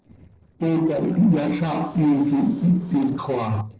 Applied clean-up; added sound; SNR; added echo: neural separator model SepFormer DNS4.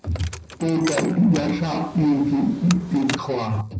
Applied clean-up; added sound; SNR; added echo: none; Car; 13 dB; reverberation time 0.4 s.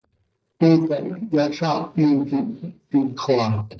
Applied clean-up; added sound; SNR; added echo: neural mask model DeepFilterNet 3.